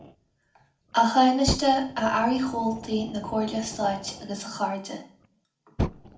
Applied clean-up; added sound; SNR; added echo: none; Fire; 10 dB; reverberation time 0.4 s.